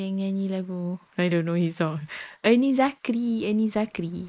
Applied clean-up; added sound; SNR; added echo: neural mask model Resemble Enhance denoiser.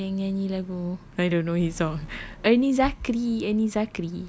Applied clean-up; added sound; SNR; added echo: none; Alarm; 18 dB; none.